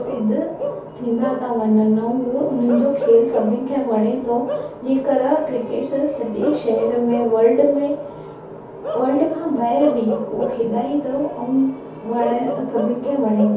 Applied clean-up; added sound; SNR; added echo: none; Bark / Livestock, farm animals, working animals; 11 dB; reverberation time 0.6 s.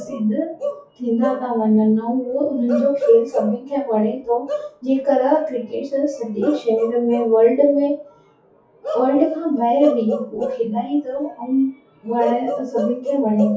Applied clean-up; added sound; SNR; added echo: classical method WPE with log-MMSE.